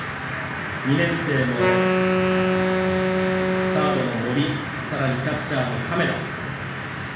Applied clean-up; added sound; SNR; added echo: none; Wind instrument, woodwind instrument; -2 dB; reverberation time 1.1 s.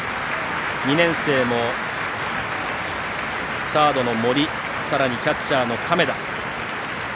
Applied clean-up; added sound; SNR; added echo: none; none; none; none.